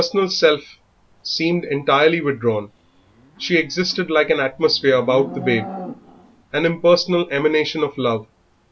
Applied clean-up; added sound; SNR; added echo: none; Livestock, farm animals, working animals; 19 dB; none.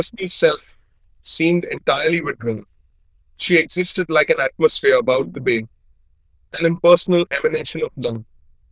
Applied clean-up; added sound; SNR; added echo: neural diffusion model UNIVERSE++.